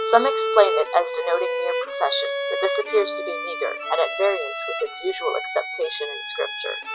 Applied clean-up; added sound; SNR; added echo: none; Bowed string instrument; 3 dB; none.